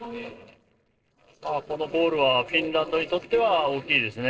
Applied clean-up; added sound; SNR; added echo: neural separator model SepFormer DNS4.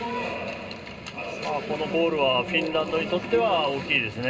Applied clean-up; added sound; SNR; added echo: none; Train; 19 dB; reverberation time 0.2 s.